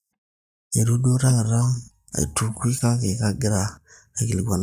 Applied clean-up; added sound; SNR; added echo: neural mask model DeepFilterNet 3.